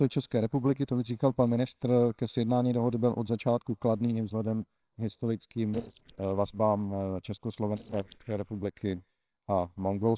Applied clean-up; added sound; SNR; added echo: neural separator model SepFormer WHAMR!.